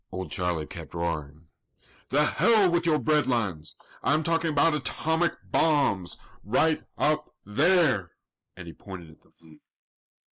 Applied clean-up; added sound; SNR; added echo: neural mask model Resemble Enhance denoiser.